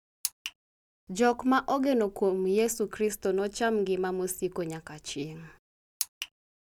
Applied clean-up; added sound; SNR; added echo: none; none; none; none.